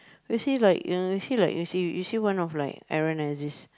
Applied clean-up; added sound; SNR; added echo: none; none; none; none.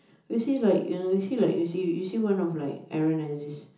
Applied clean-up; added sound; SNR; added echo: none; none; none; reverberation time 0.6 s.